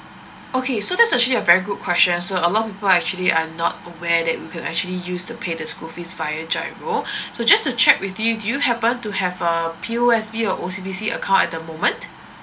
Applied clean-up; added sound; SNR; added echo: none; none; none; none.